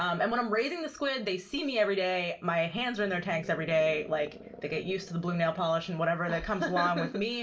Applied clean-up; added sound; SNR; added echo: none; Animal; 18 dB; reverberation time 0.2 s.